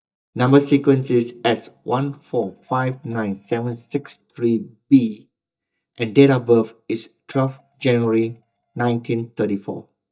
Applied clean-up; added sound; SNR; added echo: neural mask model DeepFilterNet 3.